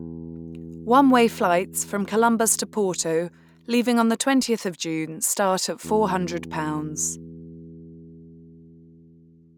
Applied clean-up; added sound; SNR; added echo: none; Bass guitar; 17 dB; none.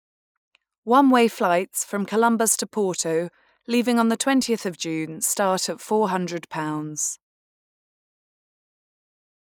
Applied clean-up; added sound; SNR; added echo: neural mask model Resemble Enhance denoiser.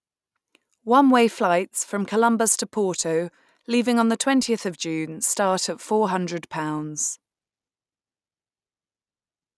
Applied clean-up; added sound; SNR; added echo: none; none; none; none.